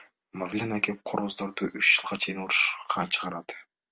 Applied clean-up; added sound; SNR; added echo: none; none; none; none.